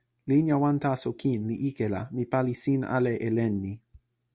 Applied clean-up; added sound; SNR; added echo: none; none; none; none.